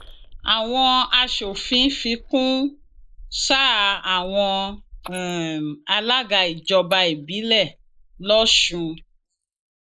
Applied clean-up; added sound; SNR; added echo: neural mask model Resemble Enhance denoiser.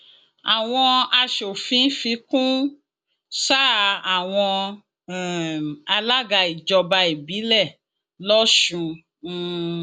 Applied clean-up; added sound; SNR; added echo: none; none; none; none.